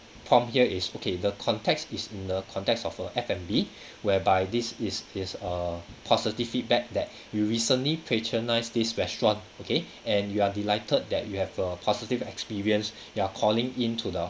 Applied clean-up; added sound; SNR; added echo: none; none; none; none.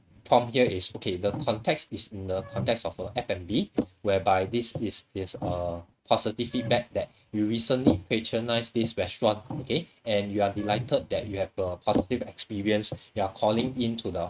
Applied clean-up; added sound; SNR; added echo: neural mask model RNNoise.